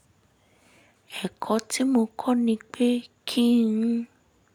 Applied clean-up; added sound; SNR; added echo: none; none; none; none.